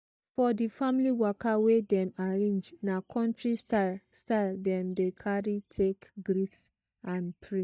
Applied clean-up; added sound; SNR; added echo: neural mask model DeepFilterNet 3.